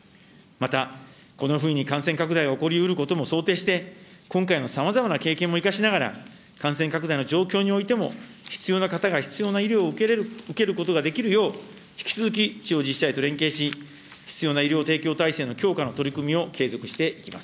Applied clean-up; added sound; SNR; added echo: none; none; none; none.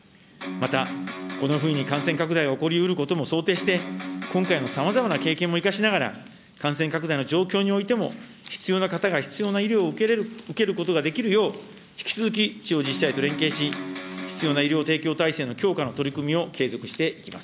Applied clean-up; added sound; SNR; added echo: none; Electric guitar; 8 dB; none.